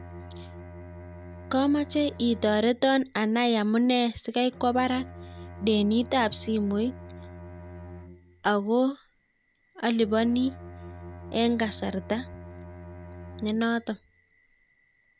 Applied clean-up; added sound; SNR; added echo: none; Bowed string instrument; 16 dB; none.